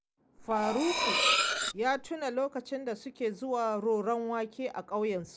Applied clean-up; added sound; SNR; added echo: none; Cutlery, silverware; -2 dB; none.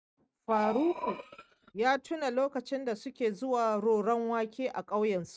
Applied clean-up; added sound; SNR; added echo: neural mask model RNNoise.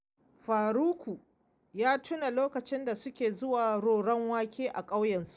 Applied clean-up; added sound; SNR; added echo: none; none; none; none.